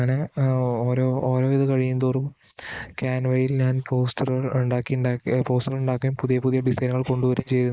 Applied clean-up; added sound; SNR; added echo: neural mask model Resemble Enhance denoiser.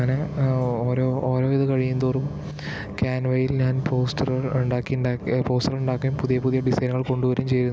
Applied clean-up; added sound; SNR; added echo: none; Telephone; 15 dB; none.